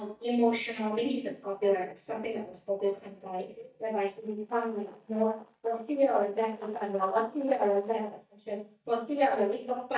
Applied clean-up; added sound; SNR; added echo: neural mask model DeepFilterNet 3.